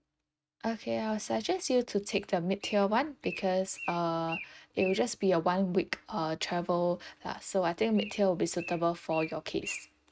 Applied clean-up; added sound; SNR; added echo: neural mask model RNNoise.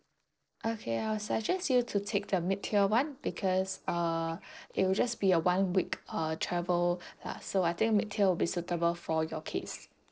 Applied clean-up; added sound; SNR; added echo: neural separator model SepFormer DNS4.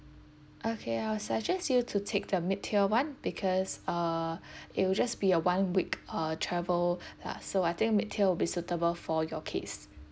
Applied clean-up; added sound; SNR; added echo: none; none; none; none.